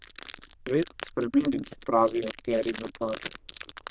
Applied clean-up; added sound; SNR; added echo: neural diffusion model UNIVERSE++.